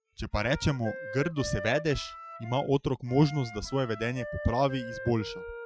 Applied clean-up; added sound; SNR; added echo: classical method Wiener filter.